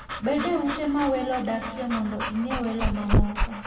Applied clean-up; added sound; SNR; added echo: none; Dog / Breathing; 1 dB; reverberation time 1.7 s.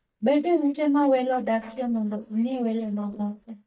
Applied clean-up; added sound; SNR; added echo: neural mask model DeepFilterNet 3.